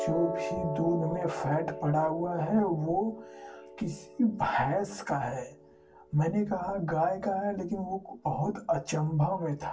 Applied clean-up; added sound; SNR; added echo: none; Piano; 11 dB; reverberation time 0.2 s.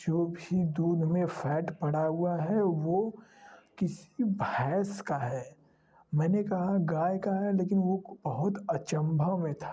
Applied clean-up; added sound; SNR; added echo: none; none; none; none.